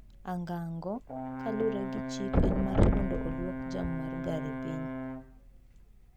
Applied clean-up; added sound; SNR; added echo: none; Thump, thud + Brass instrument; -5 dB; none.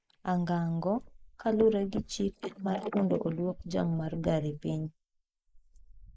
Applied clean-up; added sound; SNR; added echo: neural mask model Resemble Enhance denoiser.